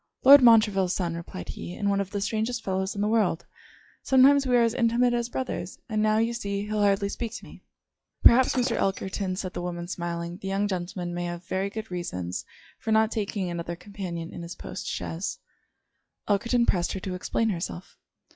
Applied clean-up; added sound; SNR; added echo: classical method log-MMSE.